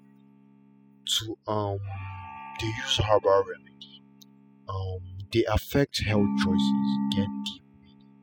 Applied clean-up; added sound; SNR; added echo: classical method spectral subtraction.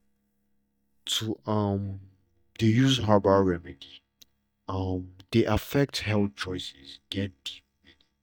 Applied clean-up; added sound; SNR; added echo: neural mask model DeepFilterNet 3.